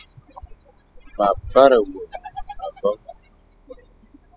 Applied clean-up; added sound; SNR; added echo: classical method spectral subtraction.